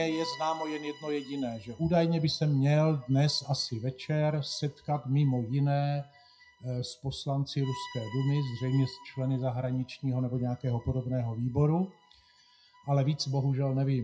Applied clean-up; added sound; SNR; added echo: classical method WPE with log-MMSE.